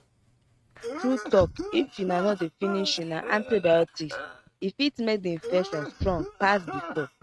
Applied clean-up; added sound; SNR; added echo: neural mask model RNNoise.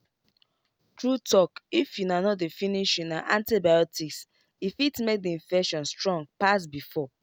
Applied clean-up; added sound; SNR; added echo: none; none; none; none.